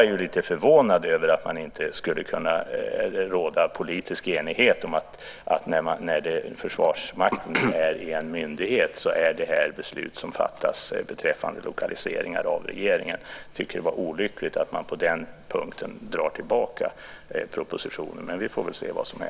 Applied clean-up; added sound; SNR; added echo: none; none; none; none.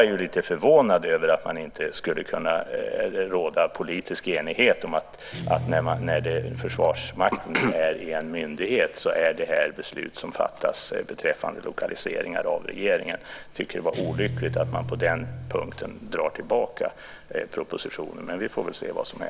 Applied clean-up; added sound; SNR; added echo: none; Guitar; 9 dB; none.